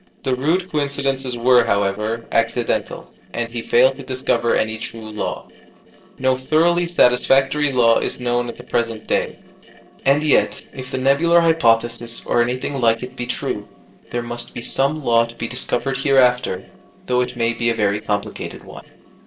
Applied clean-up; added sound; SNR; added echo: neural separator model SepFormer DNS4.